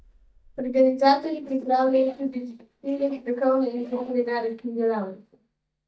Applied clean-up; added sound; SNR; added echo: neural mask model DeepFilterNet 3.